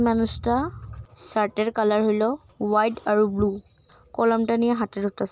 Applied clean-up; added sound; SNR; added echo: none; none; none; none.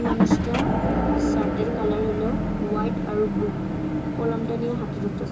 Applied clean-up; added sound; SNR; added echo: none; Motor vehicle (road) / Engine; -5 dB; reverberation time 0.2 s.